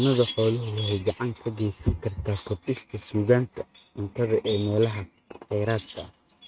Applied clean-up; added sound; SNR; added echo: neural mask model RNNoise.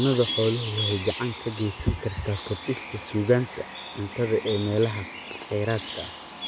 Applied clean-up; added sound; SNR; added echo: none; Bird; 9 dB; none.